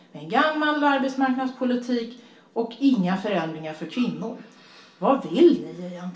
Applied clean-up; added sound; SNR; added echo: none; none; none; reverberation time 0.3 s.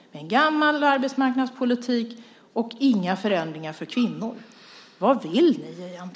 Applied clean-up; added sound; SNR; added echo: none; none; none; none.